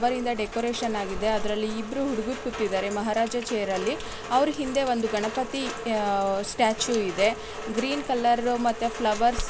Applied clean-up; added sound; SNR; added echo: none; Rain; 9 dB; none.